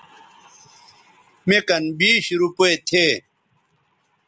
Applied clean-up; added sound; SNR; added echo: none; none; none; none.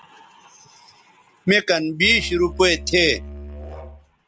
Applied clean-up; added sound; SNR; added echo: none; Musical instrument; 13 dB; none.